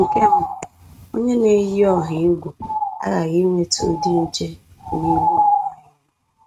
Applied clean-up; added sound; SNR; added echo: neural mask model RNNoise.